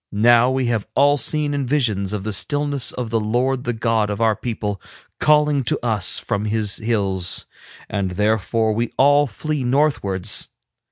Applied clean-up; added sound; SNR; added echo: none; none; none; none.